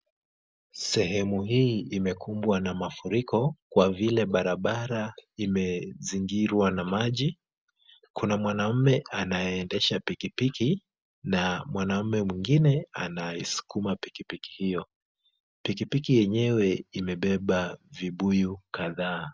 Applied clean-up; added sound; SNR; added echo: none; none; none; none.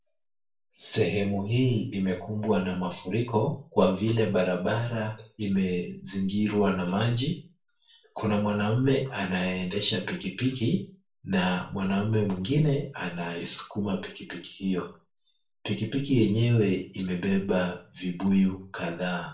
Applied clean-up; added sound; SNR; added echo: none; none; none; reverberation time 0.3 s.